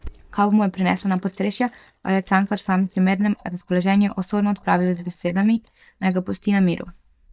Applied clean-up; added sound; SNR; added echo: neural mask model DeepFilterNet 3.